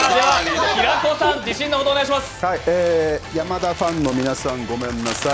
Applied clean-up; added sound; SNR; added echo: none; Chewing, mastication; 15 dB; none.